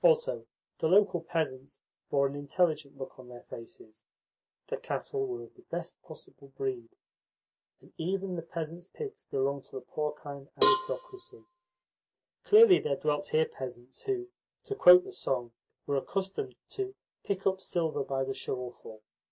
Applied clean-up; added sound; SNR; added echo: none; Cowbell; 2 dB; none.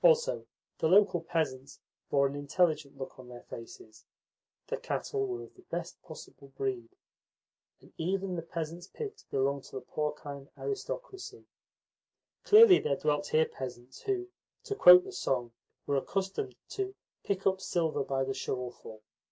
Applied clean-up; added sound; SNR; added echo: none; none; none; none.